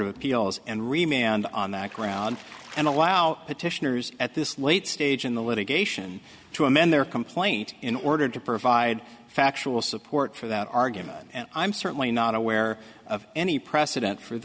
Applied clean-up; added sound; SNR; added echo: none; Water / Splash, splatter; 19 dB; none.